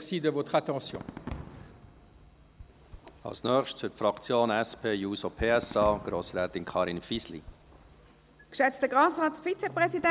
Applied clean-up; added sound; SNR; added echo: none; Fireworks; 18 dB; none.